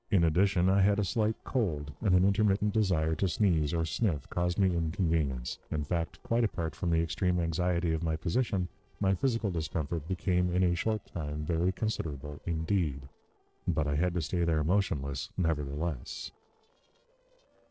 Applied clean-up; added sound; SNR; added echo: neural separator model SepFormer DNS4.